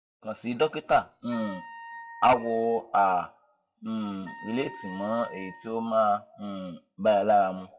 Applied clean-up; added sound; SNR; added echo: classical method WPE with log-MMSE.